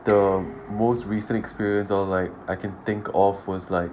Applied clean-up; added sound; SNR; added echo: none; Dishes, pots, and pans; 19 dB; none.